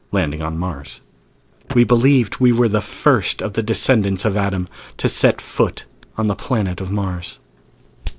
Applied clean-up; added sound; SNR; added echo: neural separator model SepFormer DNS4.